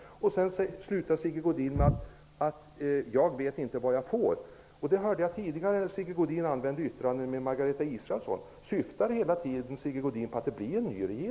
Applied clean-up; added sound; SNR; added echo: none; none; none; none.